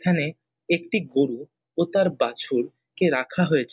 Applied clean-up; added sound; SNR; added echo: none; none; none; none.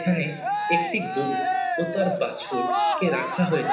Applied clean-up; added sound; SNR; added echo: none; Cheering; 0 dB; reverberation time 0.9 s.